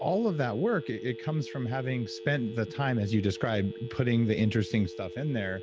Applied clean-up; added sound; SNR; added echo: none; Telephone; 13 dB; none.